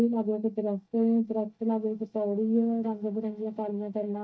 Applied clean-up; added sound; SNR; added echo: neural mask model DeepFilterNet 3.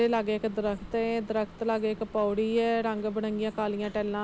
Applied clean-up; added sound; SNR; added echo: none; none; none; none.